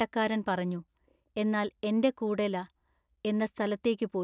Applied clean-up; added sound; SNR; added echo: none; none; none; none.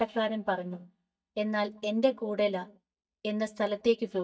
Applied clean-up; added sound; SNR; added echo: neural mask model DeepFilterNet 3.